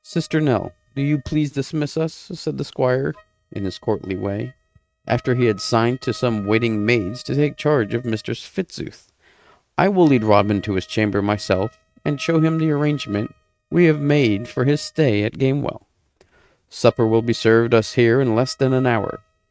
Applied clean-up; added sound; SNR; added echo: neural mask model RNNoise.